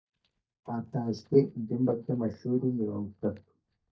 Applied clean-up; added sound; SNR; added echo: neural mask model DeepFilterNet 3.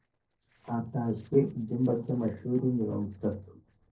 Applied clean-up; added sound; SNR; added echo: neural separator model SepFormer DNS4.